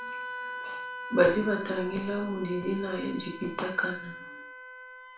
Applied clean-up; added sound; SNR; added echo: none; Wind instrument, woodwind instrument; 10 dB; reverberation time 0.3 s.